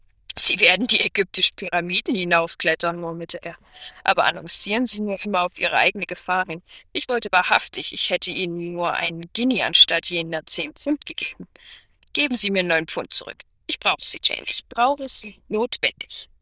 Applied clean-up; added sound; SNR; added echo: neural diffusion model UNIVERSE++.